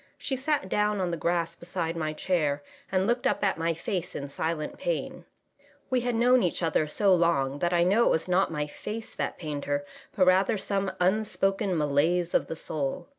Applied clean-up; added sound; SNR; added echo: none; none; none; none.